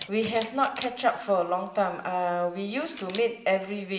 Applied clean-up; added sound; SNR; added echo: none; Camera; 14 dB; reverberation time 0.9 s.